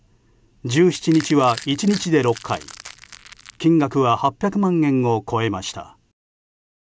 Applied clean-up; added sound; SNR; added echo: none; Crushing; 18 dB; none.